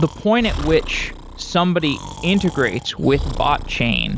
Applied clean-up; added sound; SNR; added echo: none; Breathing; 10 dB; none.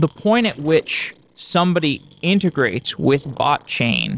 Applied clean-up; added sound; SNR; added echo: neural separator model SepFormer DNS4.